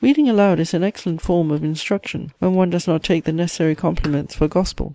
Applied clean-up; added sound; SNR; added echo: neural mask model Resemble Enhance denoiser.